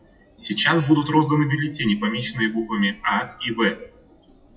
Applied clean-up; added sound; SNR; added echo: classical method WPE with log-MMSE.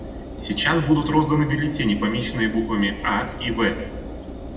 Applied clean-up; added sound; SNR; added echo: none; Engine; 11 dB; reverberation time 1.0 s.